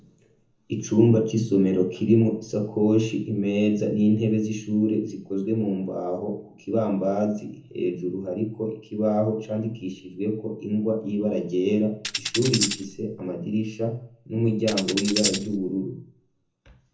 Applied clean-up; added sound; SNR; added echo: none; Tambourine; 5 dB; reverberation time 0.6 s.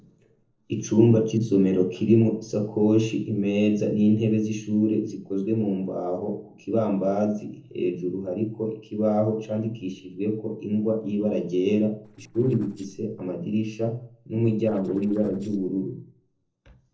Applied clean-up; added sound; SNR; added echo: neural separator model SepFormer DNS4.